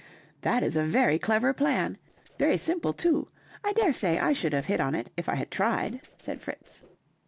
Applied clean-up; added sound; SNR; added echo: neural separator model SepFormer DNS4.